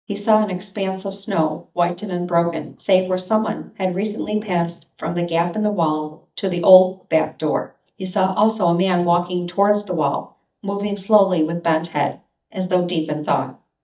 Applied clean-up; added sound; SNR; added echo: neural mask model DeepFilterNet 3.